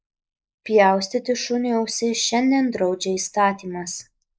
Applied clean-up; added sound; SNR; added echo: neural mask model Resemble Enhance denoiser.